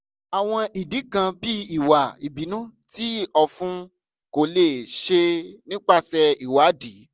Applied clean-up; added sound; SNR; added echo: none; none; none; none.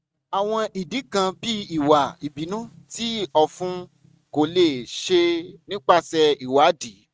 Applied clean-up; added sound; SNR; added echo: neural mask model RNNoise.